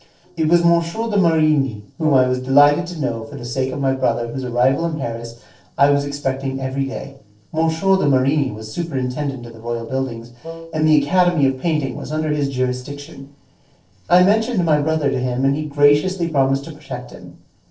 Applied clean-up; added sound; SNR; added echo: neural separator model SepFormer DNS4.